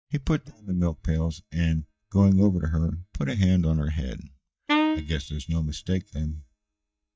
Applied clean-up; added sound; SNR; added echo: neural mask model DeepFilterNet 3.